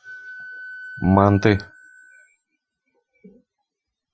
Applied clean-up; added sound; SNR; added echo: classical method Wiener filter.